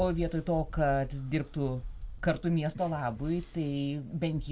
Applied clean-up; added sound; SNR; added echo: none; none; none; none.